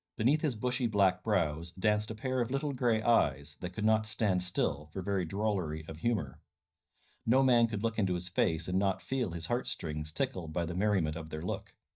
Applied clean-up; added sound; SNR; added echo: neural mask model DeepFilterNet 3.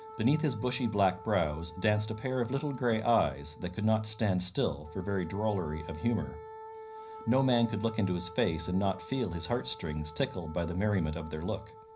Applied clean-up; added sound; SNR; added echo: none; Wind instrument, woodwind instrument; 16 dB; reverberation time 0.5 s.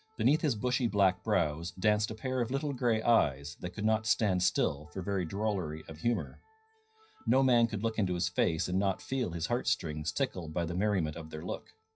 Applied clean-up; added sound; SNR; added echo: classical method WPE with log-MMSE.